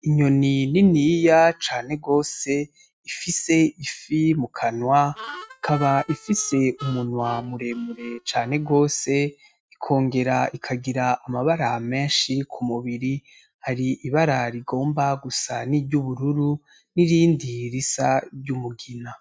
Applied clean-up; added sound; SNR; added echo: neural mask model RNNoise.